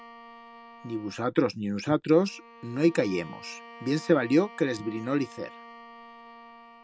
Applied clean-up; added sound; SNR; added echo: none; Bowed string instrument; 19 dB; none.